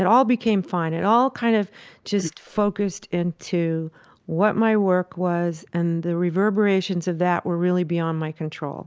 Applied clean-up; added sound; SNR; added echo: neural mask model Resemble Enhance denoiser.